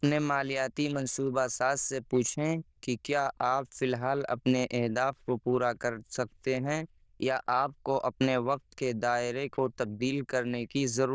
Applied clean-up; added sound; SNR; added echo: neural diffusion model UNIVERSE++.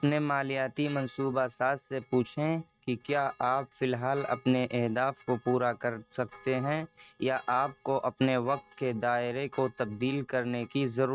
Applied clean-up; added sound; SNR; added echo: neural mask model RNNoise.